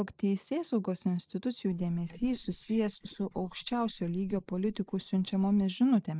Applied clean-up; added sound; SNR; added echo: neural mask model Resemble Enhance denoiser.